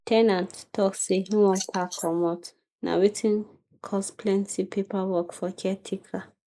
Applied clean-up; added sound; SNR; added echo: neural mask model Resemble Enhance denoiser.